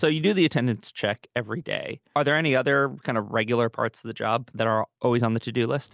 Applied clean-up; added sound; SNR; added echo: none; none; none; none.